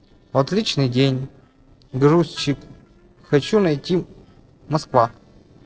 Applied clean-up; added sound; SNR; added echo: neural separator model SepFormer DNS4.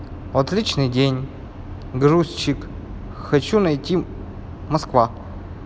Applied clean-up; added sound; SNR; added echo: none; none; none; none.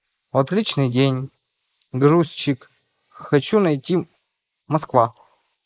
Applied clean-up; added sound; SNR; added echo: neural mask model Resemble Enhance denoiser.